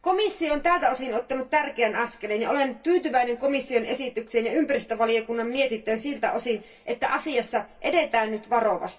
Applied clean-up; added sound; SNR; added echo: none; none; none; reverberation time 0.2 s.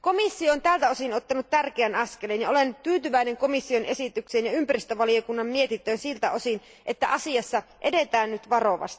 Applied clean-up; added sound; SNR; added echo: none; none; none; none.